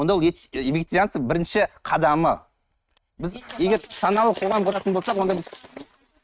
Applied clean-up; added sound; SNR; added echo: neural mask model RNNoise.